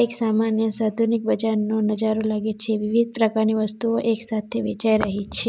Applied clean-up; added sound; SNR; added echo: none; none; none; none.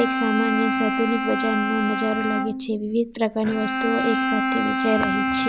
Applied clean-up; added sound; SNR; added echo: none; Bowed string instrument; 0 dB; none.